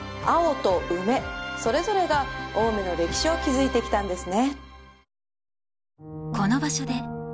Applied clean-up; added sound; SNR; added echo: none; none; none; none.